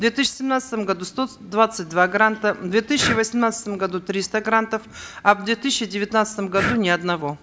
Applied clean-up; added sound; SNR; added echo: none; Breathing; 12 dB; none.